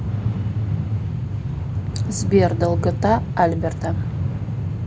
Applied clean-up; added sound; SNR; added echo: none; Train; -1 dB; none.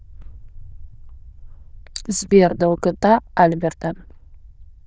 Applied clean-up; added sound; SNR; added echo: neural diffusion model UNIVERSE++.